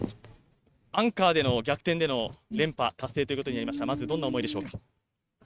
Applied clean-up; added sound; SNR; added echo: neural mask model RNNoise.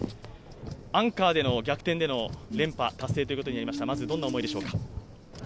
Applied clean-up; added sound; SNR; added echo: none; Car; 7 dB; none.